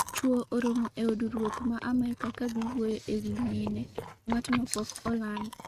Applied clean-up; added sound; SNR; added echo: neural mask model RNNoise.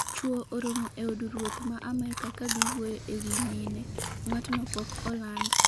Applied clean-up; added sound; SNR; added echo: none; Chewing, mastication; -1 dB; none.